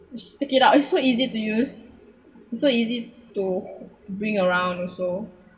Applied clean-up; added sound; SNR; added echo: none; none; none; reverberation time 0.3 s.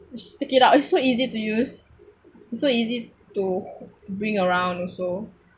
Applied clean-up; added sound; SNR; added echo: none; none; none; none.